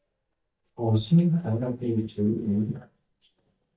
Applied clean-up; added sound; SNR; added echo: neural mask model DeepFilterNet 3.